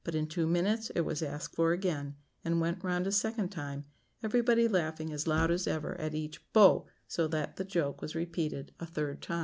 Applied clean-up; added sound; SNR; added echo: none; none; none; none.